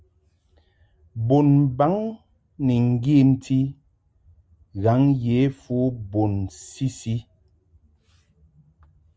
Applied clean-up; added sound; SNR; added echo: none; none; none; none.